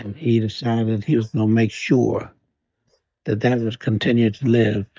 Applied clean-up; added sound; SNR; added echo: neural mask model DeepFilterNet 3.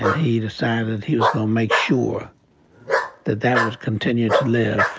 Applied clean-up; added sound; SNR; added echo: none; Bark; 3 dB; none.